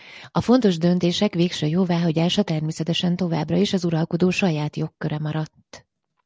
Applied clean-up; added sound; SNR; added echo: none; none; none; none.